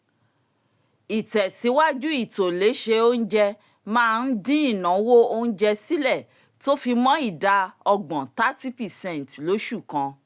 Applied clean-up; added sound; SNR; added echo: none; none; none; none.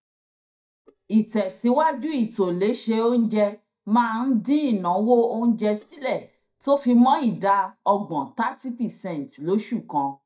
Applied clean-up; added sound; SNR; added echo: neural mask model DeepFilterNet 3.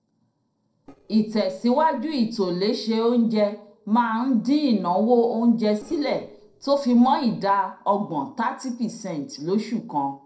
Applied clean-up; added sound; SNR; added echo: neural separator model SepFormer DNS4.